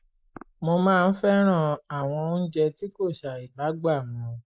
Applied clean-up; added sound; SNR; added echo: neural mask model Resemble Enhance denoiser.